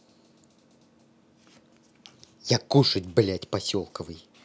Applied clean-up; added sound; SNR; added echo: none; none; none; none.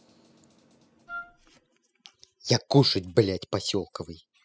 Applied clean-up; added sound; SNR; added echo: classical method spectral subtraction.